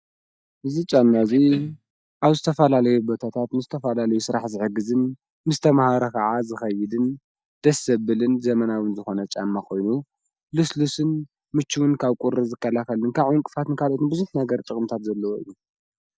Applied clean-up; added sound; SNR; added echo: neural mask model DeepFilterNet 3.